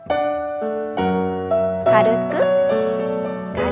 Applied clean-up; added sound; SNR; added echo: none; none; none; none.